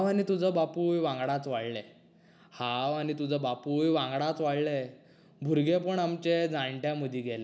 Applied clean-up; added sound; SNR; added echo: none; none; none; none.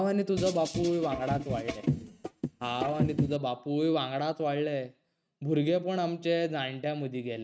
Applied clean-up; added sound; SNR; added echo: neural mask model RNNoise.